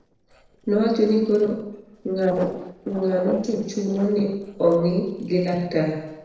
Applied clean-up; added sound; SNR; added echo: neural separator model SepFormer DNS4.